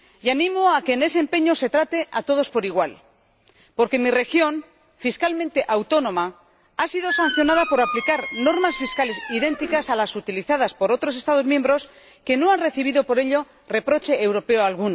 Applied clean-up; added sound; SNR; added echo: none; Squeak; 7 dB; none.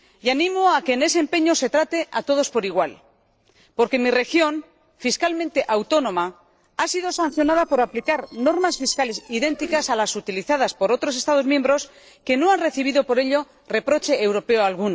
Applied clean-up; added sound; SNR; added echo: neural separator model SepFormer DNS4.